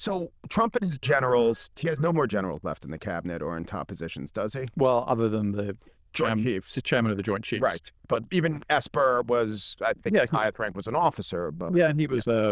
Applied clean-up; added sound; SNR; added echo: neural diffusion model UNIVERSE++.